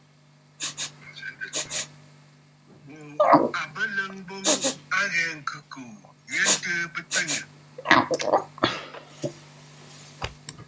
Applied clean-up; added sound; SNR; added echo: none; Respiratory sounds; -5 dB; none.